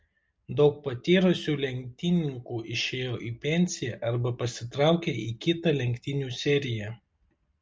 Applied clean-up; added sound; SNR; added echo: none; none; none; none.